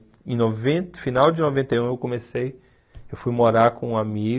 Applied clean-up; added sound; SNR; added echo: none; none; none; none.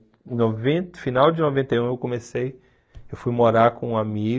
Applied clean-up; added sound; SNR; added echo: neural mask model DeepFilterNet 3.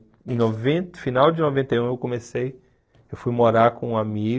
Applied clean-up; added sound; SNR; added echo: neural separator model SepFormer DNS4.